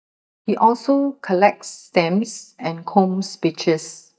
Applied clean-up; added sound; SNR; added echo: neural mask model DeepFilterNet 3.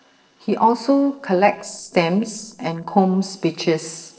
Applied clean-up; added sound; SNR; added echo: neural separator model SepFormer DNS4.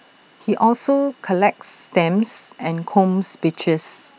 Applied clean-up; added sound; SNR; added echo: none; none; none; none.